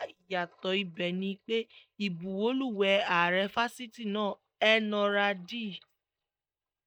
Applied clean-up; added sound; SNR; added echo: neural mask model DeepFilterNet 3.